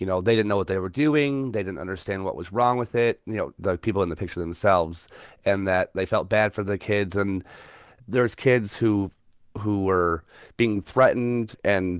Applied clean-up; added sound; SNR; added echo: none; none; none; none.